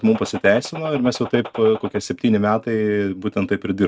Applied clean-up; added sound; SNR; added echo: neural mask model RNNoise.